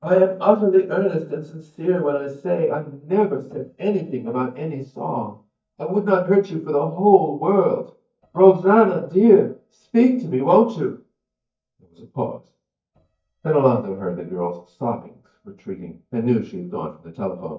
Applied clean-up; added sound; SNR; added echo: neural mask model DeepFilterNet 3.